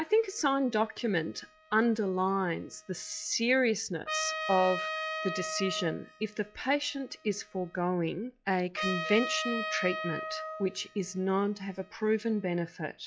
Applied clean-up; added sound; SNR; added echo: classical method log-MMSE.